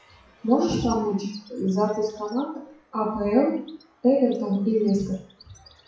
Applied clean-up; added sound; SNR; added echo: classical method WPE with log-MMSE.